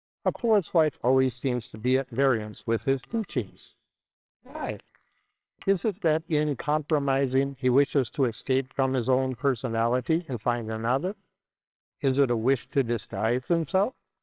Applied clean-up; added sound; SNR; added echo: neural separator model SepFormer WHAMR!.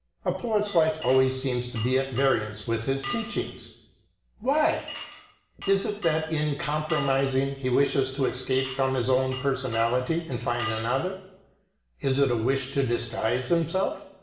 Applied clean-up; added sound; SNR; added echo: none; Glass; 14 dB; reverberation time 0.8 s.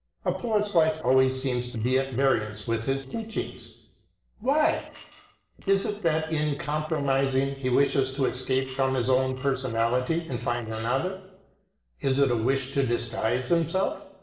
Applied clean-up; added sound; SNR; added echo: neural separator model SepFormer DNS4.